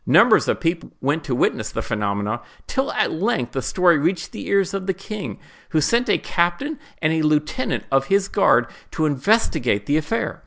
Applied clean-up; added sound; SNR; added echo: none; none; none; none.